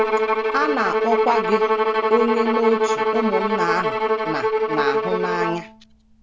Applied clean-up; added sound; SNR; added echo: none; Bowed string instrument; -3 dB; none.